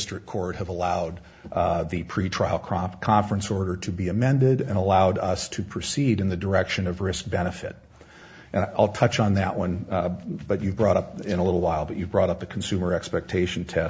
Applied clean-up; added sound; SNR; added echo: none; none; none; none.